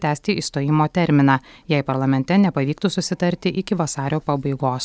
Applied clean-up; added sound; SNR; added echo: none; none; none; none.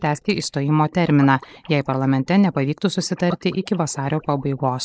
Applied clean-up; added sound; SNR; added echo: neural mask model Resemble Enhance denoiser.